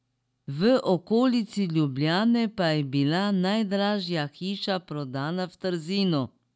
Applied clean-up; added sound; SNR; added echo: none; none; none; none.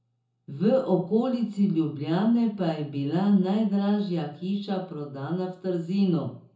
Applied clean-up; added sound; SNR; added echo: none; none; none; reverberation time 0.5 s.